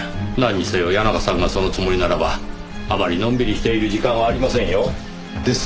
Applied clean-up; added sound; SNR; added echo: none; Bird / Dog; 8 dB; none.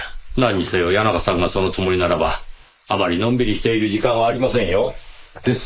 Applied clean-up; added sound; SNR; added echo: neural mask model Resemble Enhance denoiser.